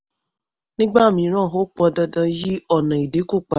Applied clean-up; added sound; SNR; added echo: none; none; none; none.